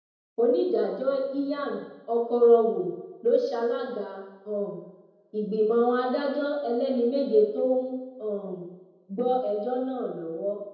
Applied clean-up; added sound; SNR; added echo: none; none; none; reverberation time 0.9 s.